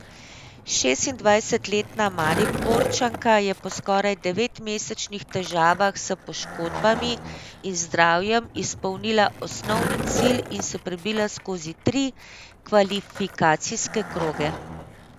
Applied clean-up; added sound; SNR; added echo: none; Skateboard; 8 dB; none.